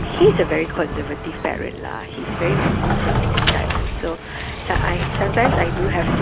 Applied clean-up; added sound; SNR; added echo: none; Sliding door; -1 dB; none.